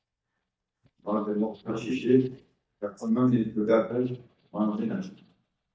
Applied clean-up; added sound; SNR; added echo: neural mask model DeepFilterNet 3.